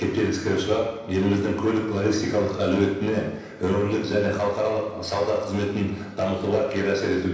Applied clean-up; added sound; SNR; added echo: none; none; none; reverberation time 0.9 s.